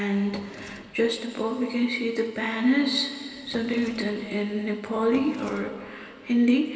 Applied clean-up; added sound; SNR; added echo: none; Drawer open or close; 19 dB; reverberation time 2.4 s.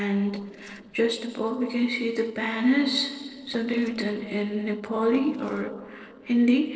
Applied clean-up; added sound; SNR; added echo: neural separator model SepFormer DNS4.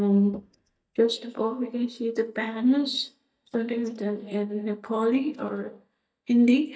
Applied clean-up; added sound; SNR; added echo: neural mask model DeepFilterNet 3.